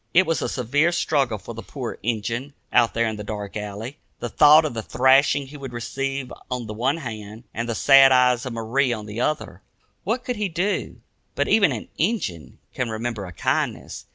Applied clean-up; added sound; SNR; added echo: none; none; none; none.